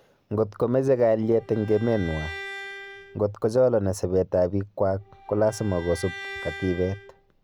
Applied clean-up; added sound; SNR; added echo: none; Bowed string instrument; 16 dB; none.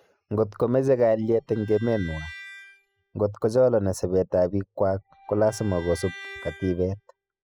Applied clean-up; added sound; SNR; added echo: classical method spectral subtraction.